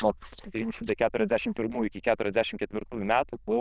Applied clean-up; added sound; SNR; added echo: neural diffusion model UNIVERSE++.